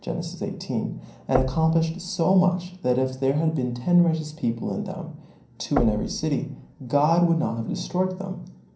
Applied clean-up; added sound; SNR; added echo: none; Knock; 10 dB; reverberation time 0.6 s.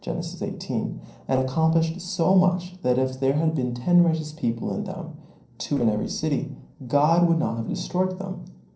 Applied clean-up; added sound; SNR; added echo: neural separator model SepFormer DNS4.